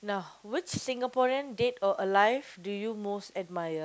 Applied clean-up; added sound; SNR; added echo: none; none; none; none.